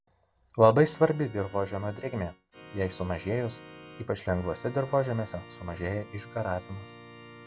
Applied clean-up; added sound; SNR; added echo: none; Squeak + Organ; 19 dB; none.